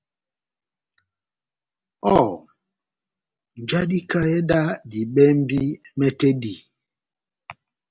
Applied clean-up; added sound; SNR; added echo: none; none; none; none.